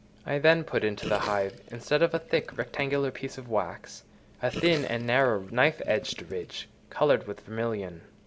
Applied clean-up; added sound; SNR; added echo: none; Gurgling; 15 dB; none.